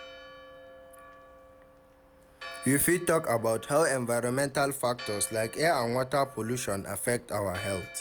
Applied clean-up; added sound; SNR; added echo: none; Church bell; 18 dB; none.